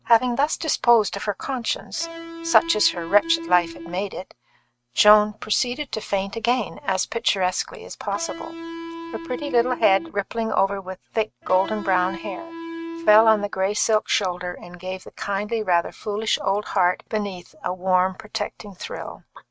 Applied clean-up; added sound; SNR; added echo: neural mask model RNNoise.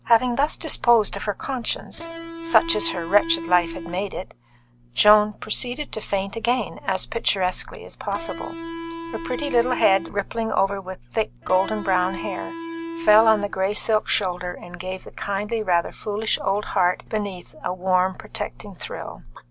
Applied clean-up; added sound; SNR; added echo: none; Electric guitar; 9 dB; none.